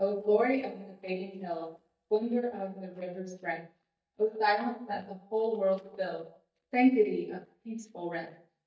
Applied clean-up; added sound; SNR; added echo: neural mask model DeepFilterNet 3.